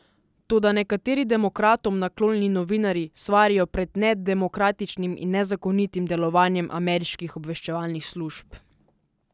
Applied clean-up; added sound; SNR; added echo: none; none; none; none.